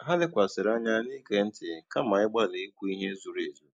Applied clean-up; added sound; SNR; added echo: neural mask model Resemble Enhance denoiser.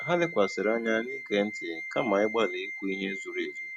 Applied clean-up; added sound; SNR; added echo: none; Wind instrument, woodwind instrument; 9 dB; none.